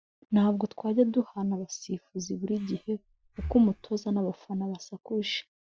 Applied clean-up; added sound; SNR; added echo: classical method Wiener filter.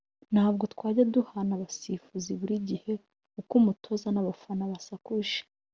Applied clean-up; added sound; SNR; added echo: none; none; none; none.